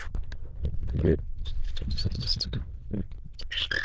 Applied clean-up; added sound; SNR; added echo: neural diffusion model UNIVERSE++.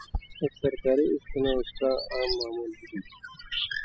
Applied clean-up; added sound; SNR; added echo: classical method spectral subtraction.